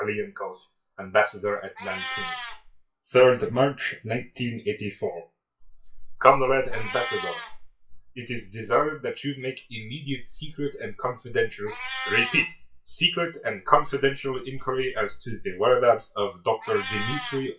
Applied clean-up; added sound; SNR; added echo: classical method WPE with log-MMSE.